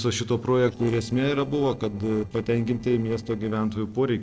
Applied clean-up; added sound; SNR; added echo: neural separator model SepFormer DNS4.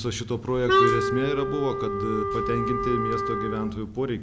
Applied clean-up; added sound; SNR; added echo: none; Wind instrument, woodwind instrument; -2 dB; none.